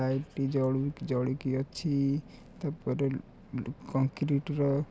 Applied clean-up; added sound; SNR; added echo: none; none; none; none.